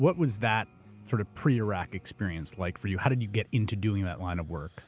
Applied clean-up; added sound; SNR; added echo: none; none; none; none.